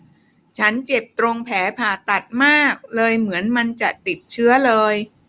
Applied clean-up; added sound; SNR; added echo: none; none; none; none.